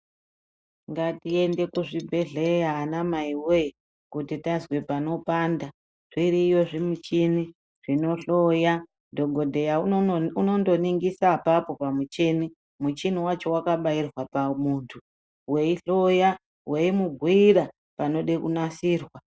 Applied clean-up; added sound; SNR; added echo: neural mask model Resemble Enhance denoiser.